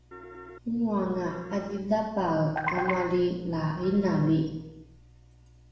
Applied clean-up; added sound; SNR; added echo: none; Piano; 16 dB; reverberation time 0.9 s.